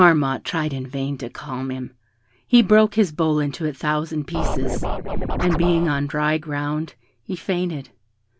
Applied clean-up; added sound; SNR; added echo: none; Scratching (performance technique); 1 dB; none.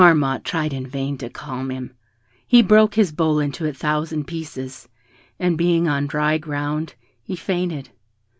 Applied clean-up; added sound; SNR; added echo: none; none; none; none.